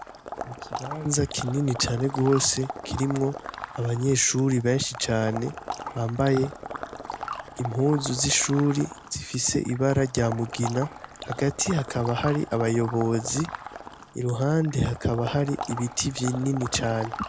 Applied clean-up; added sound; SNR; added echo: none; Water / Liquid; 11 dB; none.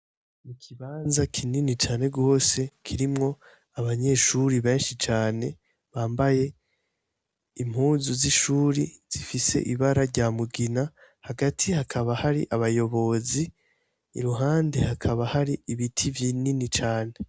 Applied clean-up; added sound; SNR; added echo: none; none; none; none.